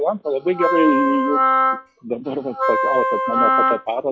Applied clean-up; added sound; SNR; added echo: classical method log-MMSE.